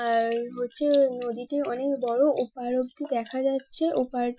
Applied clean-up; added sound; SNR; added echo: classical method Wiener filter.